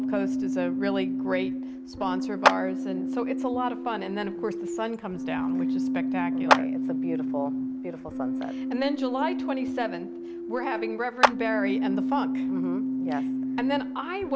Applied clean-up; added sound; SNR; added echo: none; Clapping + Keyboard (musical); -4 dB; none.